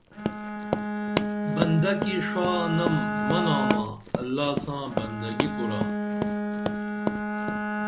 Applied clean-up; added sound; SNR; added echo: none; Run + Bowed string instrument; -2 dB; none.